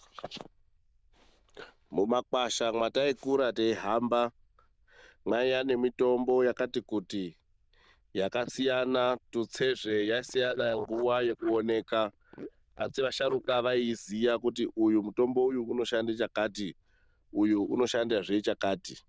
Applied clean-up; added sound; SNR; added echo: neural diffusion model UNIVERSE++.